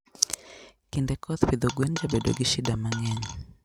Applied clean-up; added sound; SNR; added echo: none; Coin (dropping); 11 dB; none.